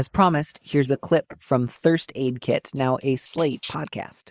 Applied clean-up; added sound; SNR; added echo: neural mask model Resemble Enhance denoiser.